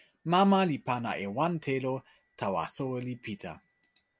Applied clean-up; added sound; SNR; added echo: none; none; none; none.